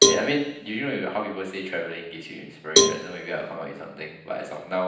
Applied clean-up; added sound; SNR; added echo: none; Cowbell; -4 dB; reverberation time 0.9 s.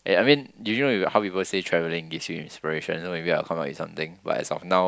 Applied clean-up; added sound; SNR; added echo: none; none; none; none.